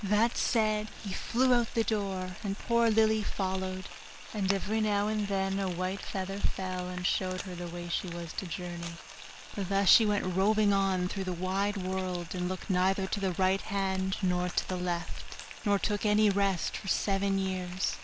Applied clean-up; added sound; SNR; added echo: none; Frying (food); 15 dB; none.